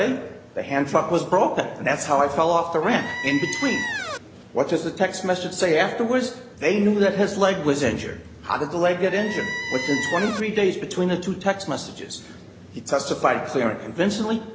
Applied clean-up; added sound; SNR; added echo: none; Squeak; 6 dB; none.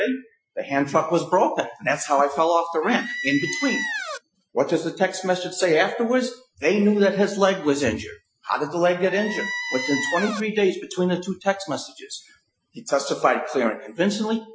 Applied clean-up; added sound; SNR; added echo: classical method Wiener filter.